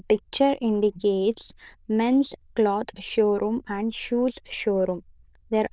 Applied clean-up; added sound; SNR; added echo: neural diffusion model UNIVERSE++.